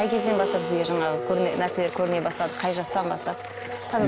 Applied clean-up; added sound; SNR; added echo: none; Domestic sounds, home sounds; 5 dB; none.